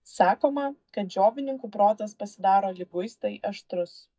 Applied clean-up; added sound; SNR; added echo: neural mask model DeepFilterNet 3.